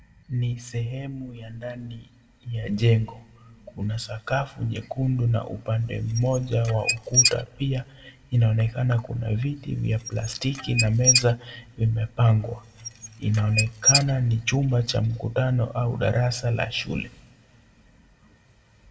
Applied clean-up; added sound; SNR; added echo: none; Squeak / Dishes, pots, and pans; 2 dB; reverberation time 0.6 s.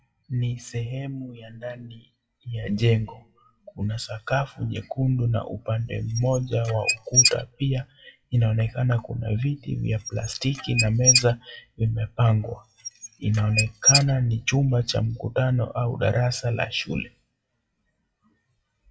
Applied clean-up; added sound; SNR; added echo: classical method WPE with log-MMSE.